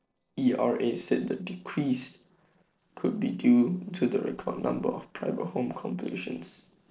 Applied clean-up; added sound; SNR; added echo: neural separator model SepFormer DNS4.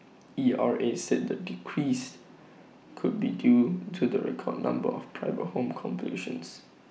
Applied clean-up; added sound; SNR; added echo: none; none; none; none.